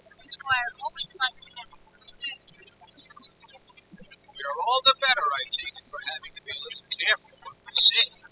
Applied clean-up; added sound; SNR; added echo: classical method spectral subtraction.